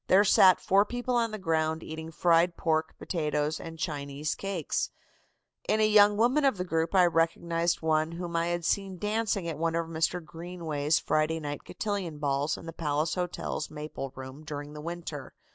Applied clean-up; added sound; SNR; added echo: none; none; none; none.